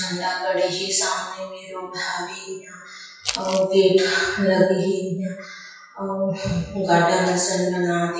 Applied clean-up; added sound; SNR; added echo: classical method WPE with log-MMSE.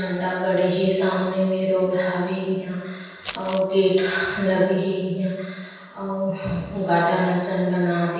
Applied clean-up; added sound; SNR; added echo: none; Crumpling, crinkling; 11 dB; reverberation time 1.2 s.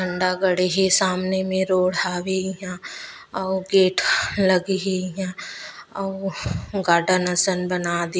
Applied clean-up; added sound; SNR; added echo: none; none; none; none.